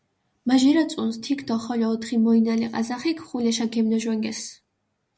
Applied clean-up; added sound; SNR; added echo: none; none; none; none.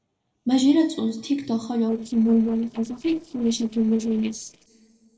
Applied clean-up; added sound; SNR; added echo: neural separator model SepFormer DNS4.